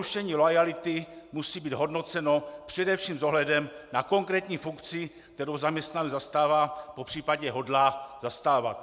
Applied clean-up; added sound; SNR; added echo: none; none; none; none.